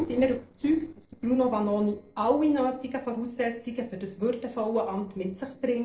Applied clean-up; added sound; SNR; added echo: neural separator model SepFormer DNS4.